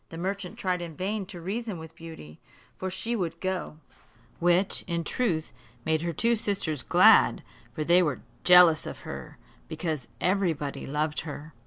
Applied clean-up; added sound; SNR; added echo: none; none; none; none.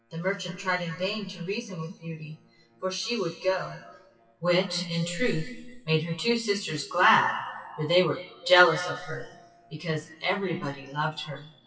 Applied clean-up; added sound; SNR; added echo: classical method WPE with log-MMSE.